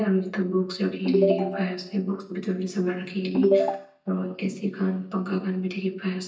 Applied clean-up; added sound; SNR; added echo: neural mask model DeepFilterNet 3.